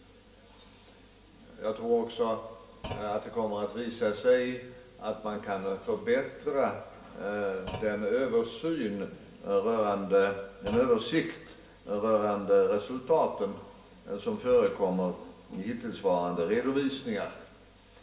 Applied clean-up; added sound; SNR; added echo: none; Thump, thud; 16 dB; reverberation time 0.8 s.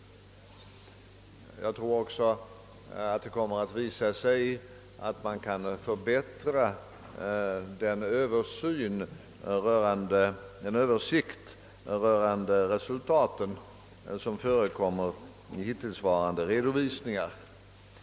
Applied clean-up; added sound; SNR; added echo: none; none; none; none.